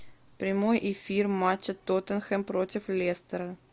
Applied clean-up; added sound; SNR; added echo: none; none; none; none.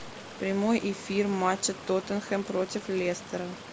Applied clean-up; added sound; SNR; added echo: none; Stream; 14 dB; none.